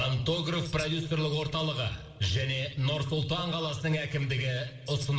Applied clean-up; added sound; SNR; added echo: neural separator model SepFormer DNS4.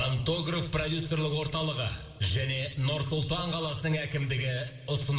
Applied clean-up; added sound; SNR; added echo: none; Tambourine; 15 dB; reverberation time 2.2 s.